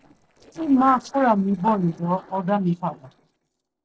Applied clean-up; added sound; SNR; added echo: neural separator model SepFormer DNS4.